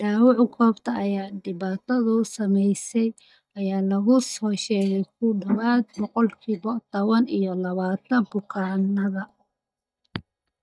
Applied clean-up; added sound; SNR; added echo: neural mask model DeepFilterNet 3.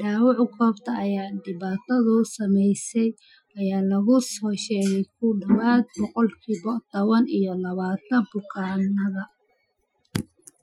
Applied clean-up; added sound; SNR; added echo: classical method Wiener filter.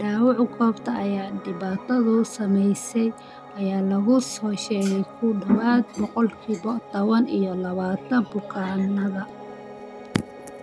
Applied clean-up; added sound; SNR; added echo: none; Piano; 17 dB; none.